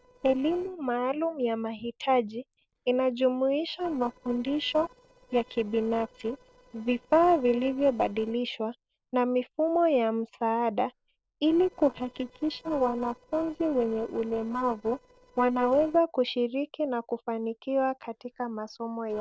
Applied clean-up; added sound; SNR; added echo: neural separator model SepFormer DNS4.